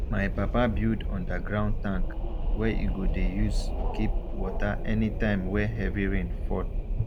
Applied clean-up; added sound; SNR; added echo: none; Wind; -2 dB; none.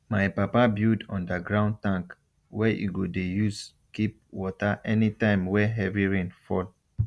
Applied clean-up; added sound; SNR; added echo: none; none; none; none.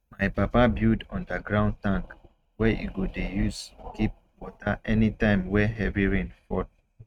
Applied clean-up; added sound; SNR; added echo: neural mask model RNNoise.